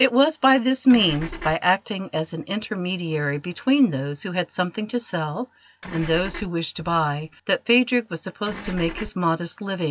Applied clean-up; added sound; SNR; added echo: none; Engine / Car; 11 dB; none.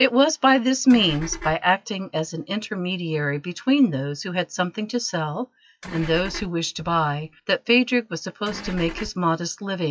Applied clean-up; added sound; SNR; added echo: classical method log-MMSE.